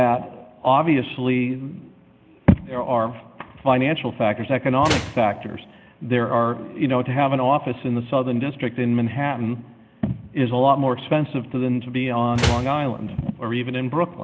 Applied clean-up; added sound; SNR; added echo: none; Slam; 7 dB; none.